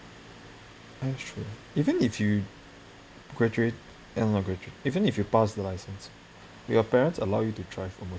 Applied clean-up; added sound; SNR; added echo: none; none; none; none.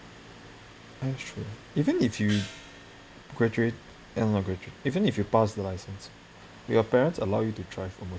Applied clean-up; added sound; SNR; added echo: none; Gong; 16 dB; none.